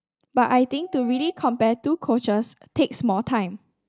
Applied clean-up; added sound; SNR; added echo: neural mask model DeepFilterNet 3.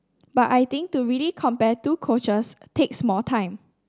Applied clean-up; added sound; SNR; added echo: none; none; none; none.